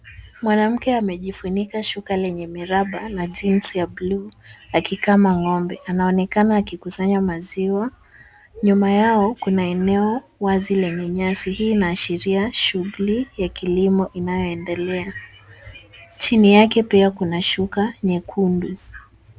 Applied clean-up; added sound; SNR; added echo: none; none; none; none.